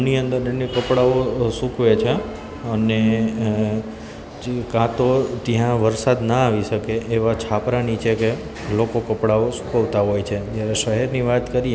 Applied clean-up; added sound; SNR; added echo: none; none; none; none.